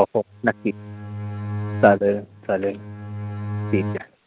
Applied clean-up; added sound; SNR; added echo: none; Bowed string instrument; 6 dB; none.